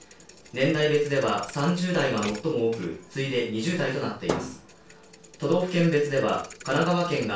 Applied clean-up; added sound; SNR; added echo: none; Thump, thud; 15 dB; reverberation time 0.3 s.